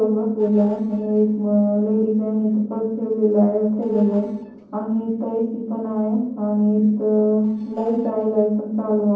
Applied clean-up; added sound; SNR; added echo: neural separator model SepFormer DNS4.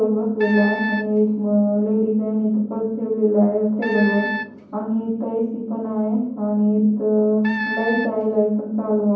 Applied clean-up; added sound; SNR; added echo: none; Wind instrument, woodwind instrument; 9 dB; reverberation time 1.2 s.